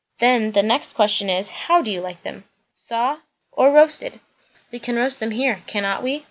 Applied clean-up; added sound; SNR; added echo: none; none; none; none.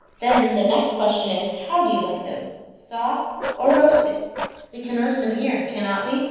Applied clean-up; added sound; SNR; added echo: neural separator model SepFormer DNS4.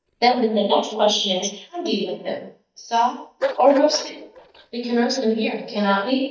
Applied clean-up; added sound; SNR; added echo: neural mask model DeepFilterNet 3.